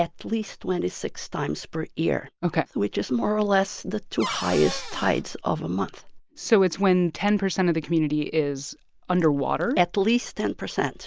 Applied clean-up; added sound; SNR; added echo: none; Cupboard open or close / Door; 10 dB; none.